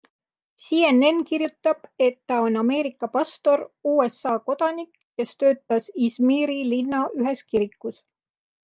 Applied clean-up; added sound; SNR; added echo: none; none; none; none.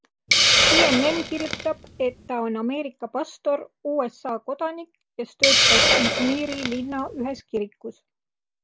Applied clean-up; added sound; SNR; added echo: none; Hiss; -3 dB; none.